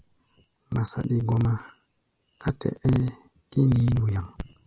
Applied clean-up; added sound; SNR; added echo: none; none; none; none.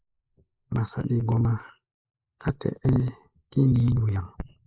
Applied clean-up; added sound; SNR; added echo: neural mask model Resemble Enhance denoiser.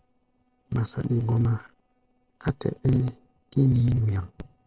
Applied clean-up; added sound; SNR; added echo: neural separator model SepFormer DNS4.